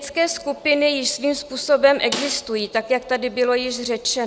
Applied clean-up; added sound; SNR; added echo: none; Snare drum; 11 dB; none.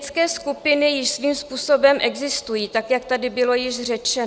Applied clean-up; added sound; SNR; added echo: none; none; none; none.